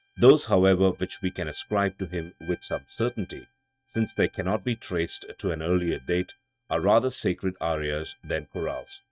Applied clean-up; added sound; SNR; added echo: neural mask model RNNoise.